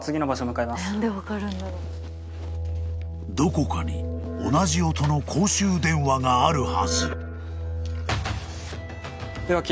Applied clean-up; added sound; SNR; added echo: none; none; none; none.